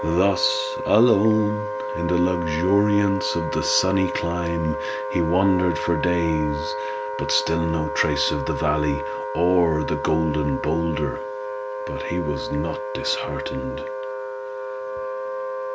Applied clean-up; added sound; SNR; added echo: none; Wind instrument, woodwind instrument; 5 dB; none.